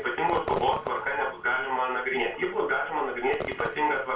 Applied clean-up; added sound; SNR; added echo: none; Fireworks; 11 dB; reverberation time 0.2 s.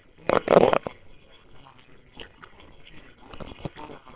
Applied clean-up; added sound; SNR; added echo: neural separator model SepFormer WHAMR!.